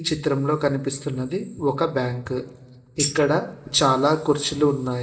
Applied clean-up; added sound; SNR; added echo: none; Tambourine; 6 dB; reverberation time 2.7 s.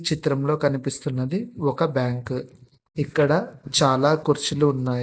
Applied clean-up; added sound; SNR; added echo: none; none; none; none.